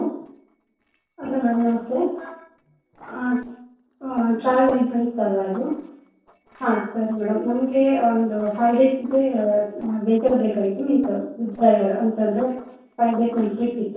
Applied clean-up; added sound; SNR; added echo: neural separator model SepFormer DNS4.